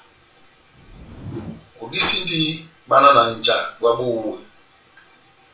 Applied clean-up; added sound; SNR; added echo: none; Whoosh, swoosh, swish; 18 dB; reverberation time 0.3 s.